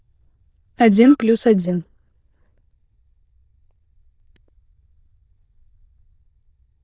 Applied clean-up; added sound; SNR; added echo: neural diffusion model UNIVERSE++.